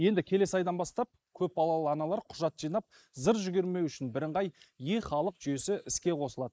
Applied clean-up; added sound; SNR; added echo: neural mask model Resemble Enhance denoiser.